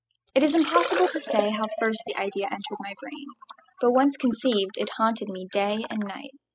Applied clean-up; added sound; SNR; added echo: classical method spectral subtraction.